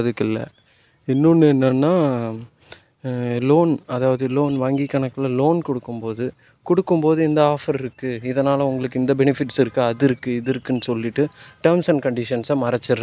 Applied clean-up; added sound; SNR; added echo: none; none; none; none.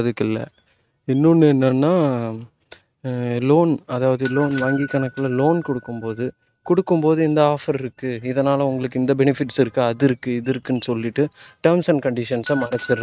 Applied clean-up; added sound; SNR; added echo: neural mask model RNNoise.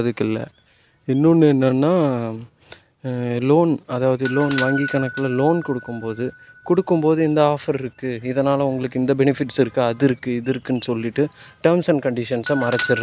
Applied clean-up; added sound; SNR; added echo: none; Bell / Doorbell; 16 dB; none.